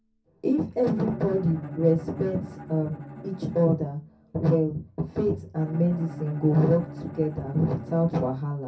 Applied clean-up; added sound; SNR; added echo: none; Bowed string instrument; 15 dB; reverberation time 0.3 s.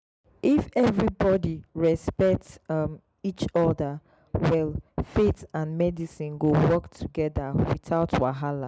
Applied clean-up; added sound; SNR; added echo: none; none; none; none.